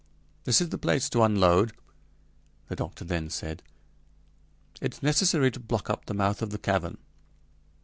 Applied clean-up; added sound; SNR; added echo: none; none; none; none.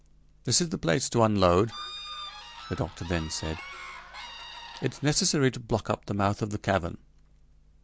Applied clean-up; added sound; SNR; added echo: none; Bird / Fowl; 13 dB; none.